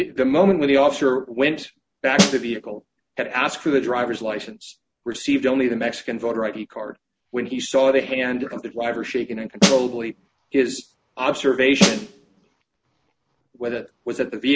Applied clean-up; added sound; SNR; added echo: none; Snare drum; -1 dB; none.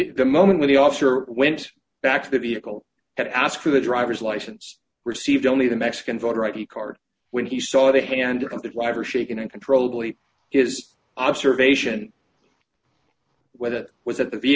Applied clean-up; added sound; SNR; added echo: none; none; none; none.